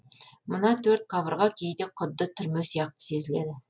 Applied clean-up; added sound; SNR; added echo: none; none; none; none.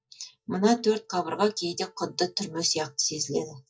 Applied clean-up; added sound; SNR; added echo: neural mask model DeepFilterNet 3.